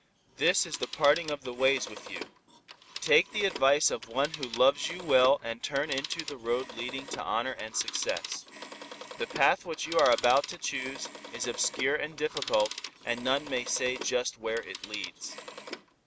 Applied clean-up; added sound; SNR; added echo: none; Telephone; 12 dB; none.